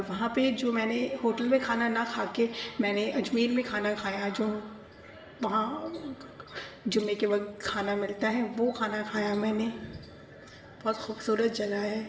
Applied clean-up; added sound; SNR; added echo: none; none; none; reverberation time 1.1 s.